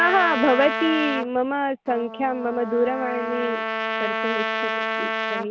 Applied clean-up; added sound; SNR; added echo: none; Trumpet; 3 dB; none.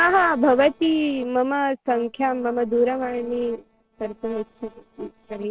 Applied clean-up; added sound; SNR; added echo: neural separator model SepFormer DNS4.